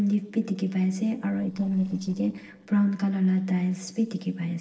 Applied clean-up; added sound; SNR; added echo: neural separator model SepFormer DNS4.